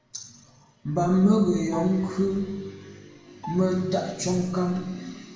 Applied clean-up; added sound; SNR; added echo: none; Bowed string instrument; 20 dB; reverberation time 1.0 s.